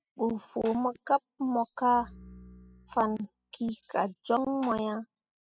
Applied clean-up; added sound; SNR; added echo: classical method spectral subtraction.